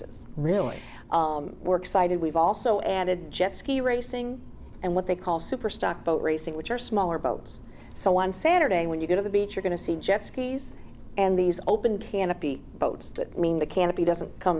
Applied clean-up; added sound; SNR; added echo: none; none; none; none.